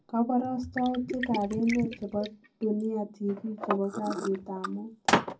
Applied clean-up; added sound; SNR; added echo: none; Liquid; 5 dB; reverberation time 0.4 s.